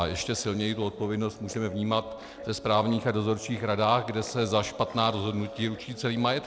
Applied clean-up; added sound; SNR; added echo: none; Guitar; 16 dB; none.